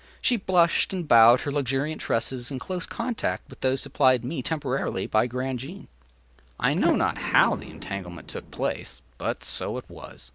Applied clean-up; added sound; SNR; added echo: none; Sliding door; 11 dB; none.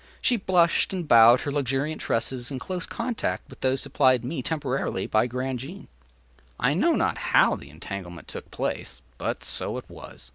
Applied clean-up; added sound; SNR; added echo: none; none; none; none.